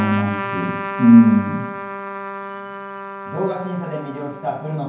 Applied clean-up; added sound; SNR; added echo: none; Trumpet; 10 dB; reverberation time 0.9 s.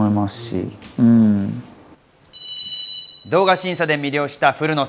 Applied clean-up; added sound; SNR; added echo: none; none; none; none.